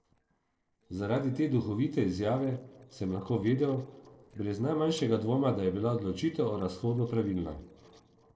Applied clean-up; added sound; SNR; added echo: neural separator model SepFormer DNS4.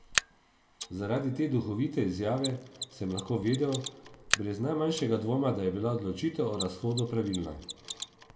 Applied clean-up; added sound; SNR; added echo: none; Mechanisms; 9 dB; reverberation time 0.9 s.